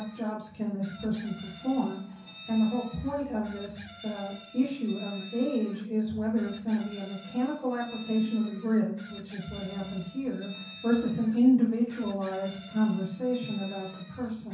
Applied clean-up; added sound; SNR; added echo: none; Chicken, rooster; 19 dB; reverberation time 0.6 s.